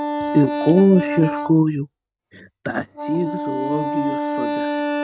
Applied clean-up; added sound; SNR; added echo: neural mask model RNNoise.